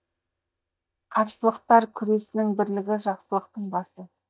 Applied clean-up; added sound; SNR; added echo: neural mask model DeepFilterNet 3.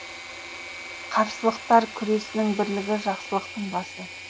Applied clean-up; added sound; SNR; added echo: none; Engine / Mechanisms; 12 dB; none.